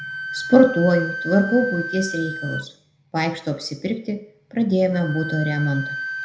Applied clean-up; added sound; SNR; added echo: none; Wind instrument, woodwind instrument; 10 dB; reverberation time 0.5 s.